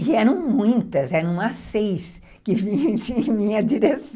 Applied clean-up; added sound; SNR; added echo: none; none; none; none.